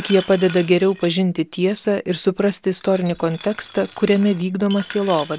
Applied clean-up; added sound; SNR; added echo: none; Glass; 19 dB; none.